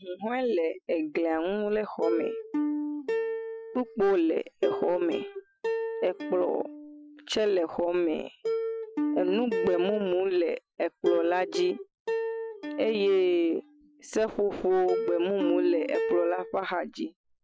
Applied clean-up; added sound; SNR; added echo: classical method Wiener filter.